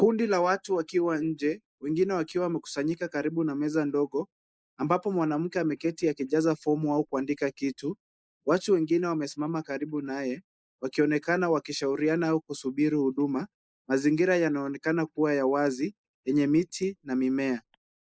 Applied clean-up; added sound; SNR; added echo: neural mask model Resemble Enhance denoiser.